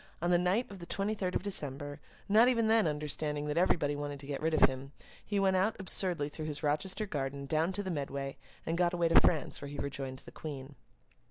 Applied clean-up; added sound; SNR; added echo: none; none; none; none.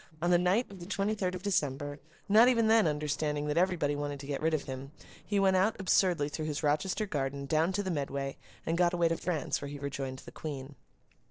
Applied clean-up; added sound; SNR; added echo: neural separator model SepFormer DNS4.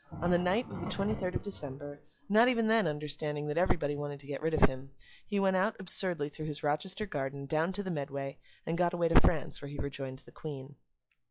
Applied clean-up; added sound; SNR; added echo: classical method log-MMSE.